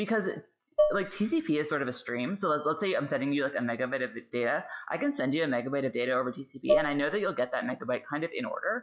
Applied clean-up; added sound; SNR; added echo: classical method log-MMSE.